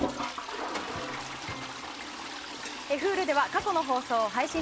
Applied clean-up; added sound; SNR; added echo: none; Toilet flush; 5 dB; none.